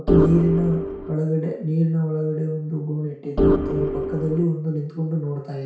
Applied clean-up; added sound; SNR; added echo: none; Organ; -1 dB; reverberation time 0.6 s.